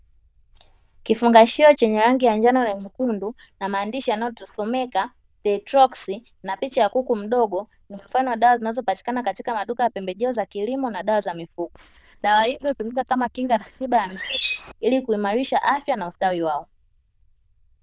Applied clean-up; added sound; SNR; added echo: neural diffusion model UNIVERSE++.